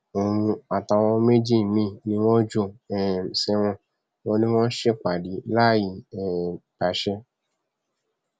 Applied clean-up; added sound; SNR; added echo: none; none; none; none.